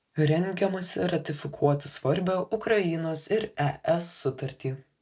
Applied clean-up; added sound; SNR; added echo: none; none; none; none.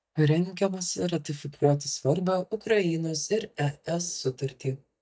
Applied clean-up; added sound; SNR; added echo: neural mask model DeepFilterNet 3.